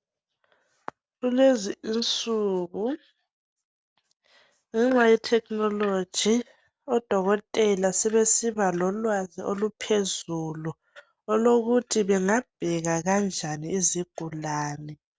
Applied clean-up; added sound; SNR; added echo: none; none; none; none.